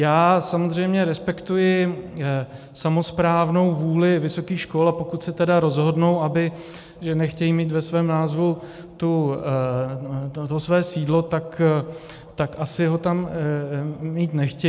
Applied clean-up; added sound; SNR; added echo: none; none; none; none.